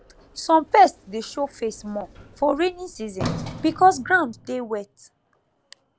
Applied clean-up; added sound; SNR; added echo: none; Sliding door; 15 dB; none.